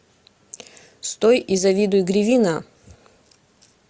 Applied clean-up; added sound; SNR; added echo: none; none; none; none.